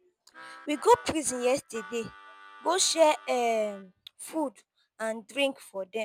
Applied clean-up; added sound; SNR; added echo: none; Harmonica; 19 dB; none.